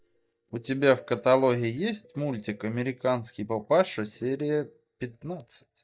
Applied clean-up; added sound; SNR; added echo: neural mask model DeepFilterNet 3.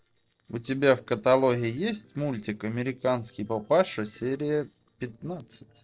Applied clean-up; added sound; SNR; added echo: neural separator model SepFormer DNS4.